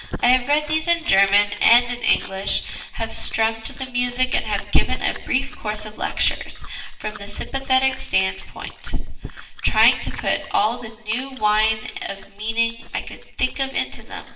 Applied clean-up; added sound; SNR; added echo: none; Chewing, mastication; 19 dB; reverberation time 0.8 s.